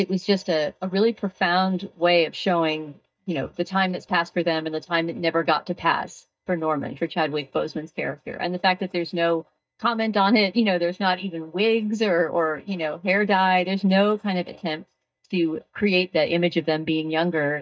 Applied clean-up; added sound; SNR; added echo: neural mask model DeepFilterNet 3.